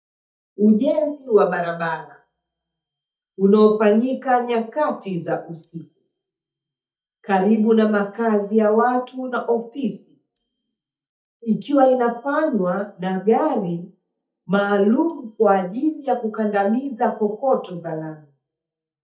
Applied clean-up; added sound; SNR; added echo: neural mask model DeepFilterNet 3.